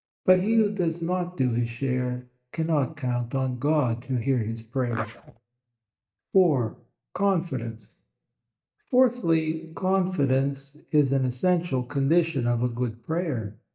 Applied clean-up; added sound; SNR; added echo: neural mask model DeepFilterNet 3.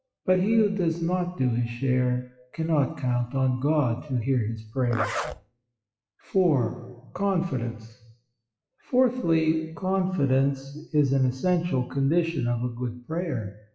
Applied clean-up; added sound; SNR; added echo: classical method WPE with log-MMSE.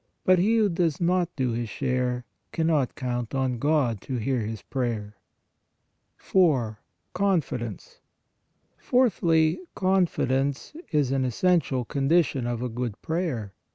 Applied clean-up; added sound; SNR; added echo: none; none; none; none.